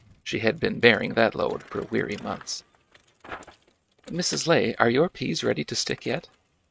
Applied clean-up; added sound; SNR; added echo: neural mask model RNNoise.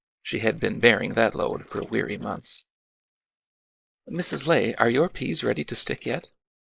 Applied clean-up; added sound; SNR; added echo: neural mask model Resemble Enhance denoiser.